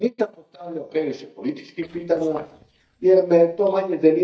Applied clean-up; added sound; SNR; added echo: neural mask model DeepFilterNet 3.